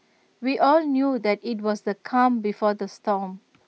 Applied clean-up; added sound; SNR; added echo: none; none; none; none.